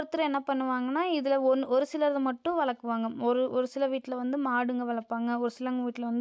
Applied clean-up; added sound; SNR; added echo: none; none; none; none.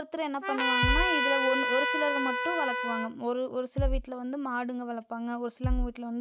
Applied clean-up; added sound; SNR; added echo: none; Trumpet + Bass drum; -4 dB; none.